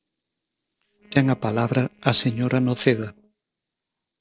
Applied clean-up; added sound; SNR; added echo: neural separator model SepFormer DNS4.